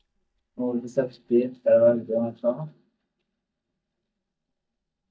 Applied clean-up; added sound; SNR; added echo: neural mask model DeepFilterNet 3.